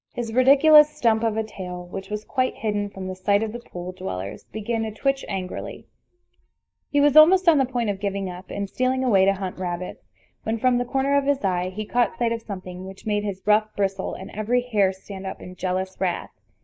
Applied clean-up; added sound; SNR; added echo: neural mask model DeepFilterNet 3.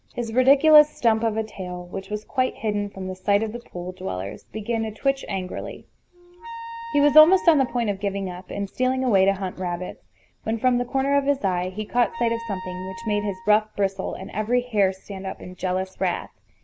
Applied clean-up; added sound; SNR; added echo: none; Wind instrument, woodwind instrument; 15 dB; none.